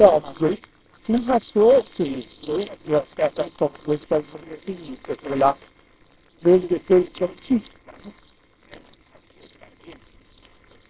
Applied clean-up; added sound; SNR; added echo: neural separator model SepFormer WHAMR!.